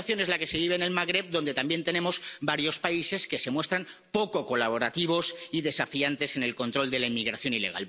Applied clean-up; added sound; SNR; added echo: none; none; none; none.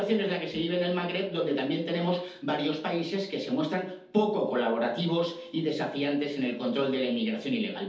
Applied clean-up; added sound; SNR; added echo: none; none; none; reverberation time 0.6 s.